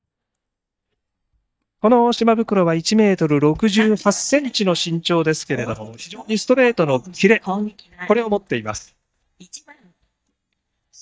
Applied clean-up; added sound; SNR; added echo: neural mask model DeepFilterNet 3.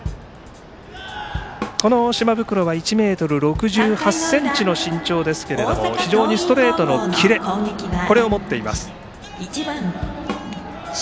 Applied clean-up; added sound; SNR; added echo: none; Drum / Drum kit; 15 dB; none.